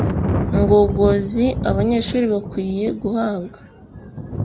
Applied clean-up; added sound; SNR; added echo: none; Thunder; 4 dB; none.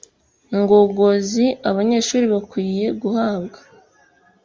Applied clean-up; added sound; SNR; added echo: none; none; none; none.